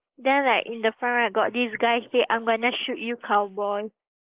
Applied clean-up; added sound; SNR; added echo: neural mask model Resemble Enhance denoiser.